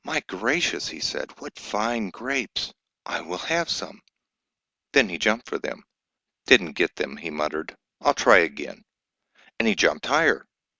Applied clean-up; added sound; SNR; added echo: none; none; none; none.